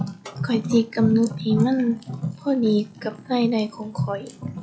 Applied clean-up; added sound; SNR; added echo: classical method log-MMSE.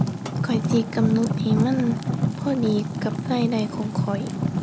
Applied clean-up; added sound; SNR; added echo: none; Fire; 0 dB; none.